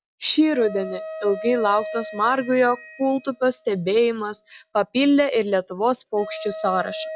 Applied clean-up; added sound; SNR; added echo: classical method log-MMSE.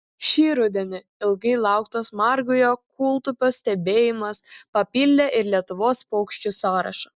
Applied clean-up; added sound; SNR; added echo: none; none; none; none.